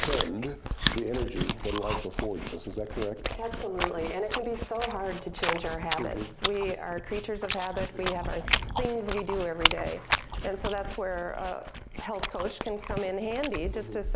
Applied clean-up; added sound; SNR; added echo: none; Chewing, mastication; 0 dB; none.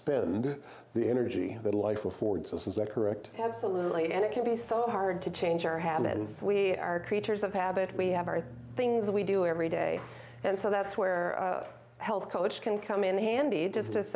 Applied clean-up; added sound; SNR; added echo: none; none; none; none.